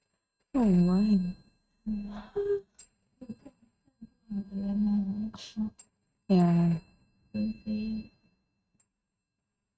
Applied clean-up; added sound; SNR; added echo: neural mask model RNNoise.